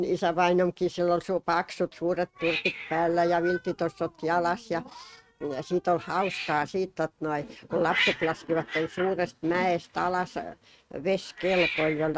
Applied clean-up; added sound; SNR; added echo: neural mask model RNNoise.